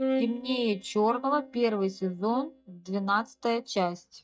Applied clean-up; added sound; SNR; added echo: neural mask model DeepFilterNet 3.